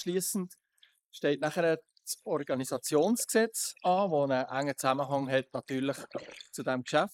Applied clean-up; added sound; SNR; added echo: neural mask model Resemble Enhance denoiser.